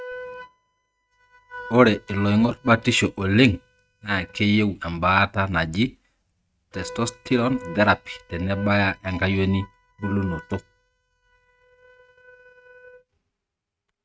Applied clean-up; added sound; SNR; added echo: neural mask model RNNoise.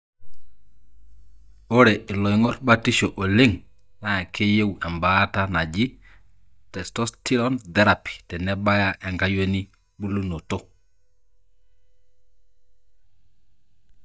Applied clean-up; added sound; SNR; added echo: neural mask model DeepFilterNet 3.